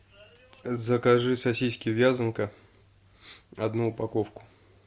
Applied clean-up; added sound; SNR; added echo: none; none; none; none.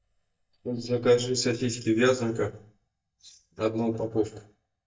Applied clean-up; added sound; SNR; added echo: neural mask model DeepFilterNet 3.